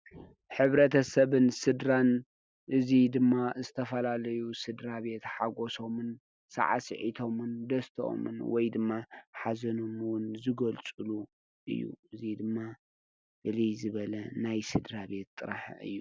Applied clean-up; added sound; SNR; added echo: none; none; none; none.